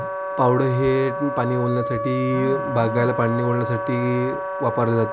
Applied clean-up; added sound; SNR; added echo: none; Wind instrument, woodwind instrument; 5 dB; none.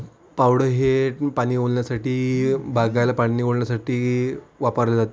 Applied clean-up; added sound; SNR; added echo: none; none; none; none.